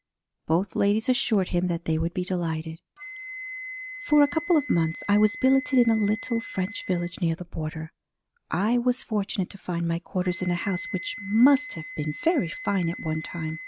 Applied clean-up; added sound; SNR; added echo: none; Wind instrument, woodwind instrument; 15 dB; none.